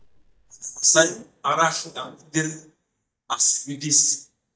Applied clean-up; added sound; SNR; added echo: neural mask model DeepFilterNet 3.